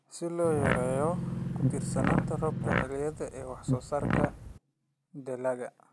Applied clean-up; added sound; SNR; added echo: none; Fart + Engine; -3 dB; none.